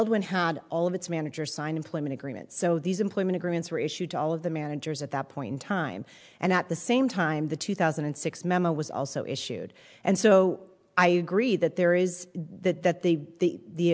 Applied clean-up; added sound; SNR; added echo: none; none; none; none.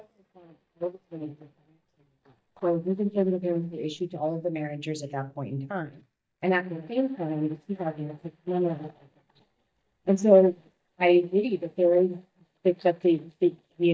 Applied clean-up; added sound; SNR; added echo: neural mask model DeepFilterNet 3.